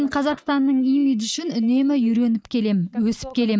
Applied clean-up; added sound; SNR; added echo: neural mask model DeepFilterNet 3.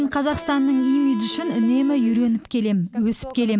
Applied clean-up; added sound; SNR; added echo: none; Electric guitar; 13 dB; none.